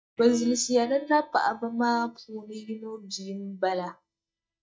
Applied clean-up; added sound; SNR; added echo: neural mask model DeepFilterNet 3.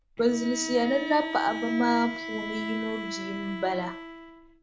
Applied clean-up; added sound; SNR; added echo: none; Bowed string instrument; 7 dB; none.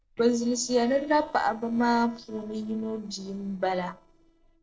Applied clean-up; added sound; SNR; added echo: neural separator model SepFormer DNS4.